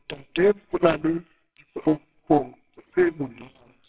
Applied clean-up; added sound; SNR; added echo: neural separator model SepFormer WHAMR!.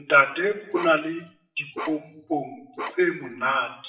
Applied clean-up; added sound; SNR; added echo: classical method WPE with log-MMSE.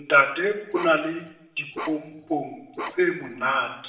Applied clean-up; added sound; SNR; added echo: none; Bark; 13 dB; reverberation time 0.8 s.